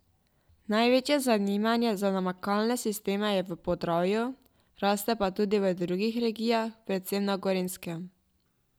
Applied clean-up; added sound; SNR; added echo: none; none; none; none.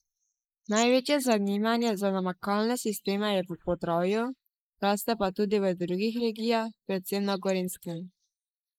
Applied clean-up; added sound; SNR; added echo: neural mask model Resemble Enhance denoiser.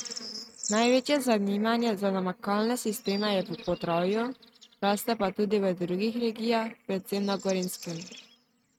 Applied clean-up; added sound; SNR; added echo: neural mask model RNNoise.